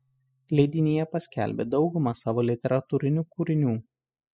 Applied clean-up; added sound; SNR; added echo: classical method spectral subtraction.